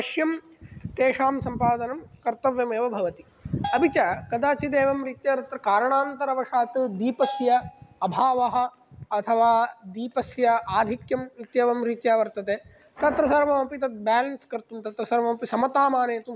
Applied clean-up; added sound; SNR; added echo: none; Bell; 13 dB; none.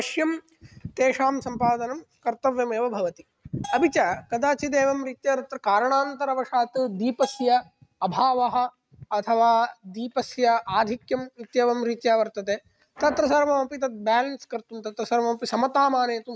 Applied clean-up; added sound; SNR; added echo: neural mask model RNNoise.